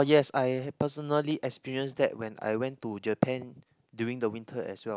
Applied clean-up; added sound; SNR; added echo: none; none; none; none.